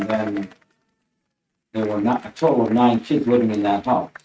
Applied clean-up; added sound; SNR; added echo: neural mask model RNNoise.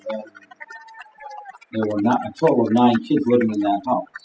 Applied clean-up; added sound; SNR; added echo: classical method spectral subtraction.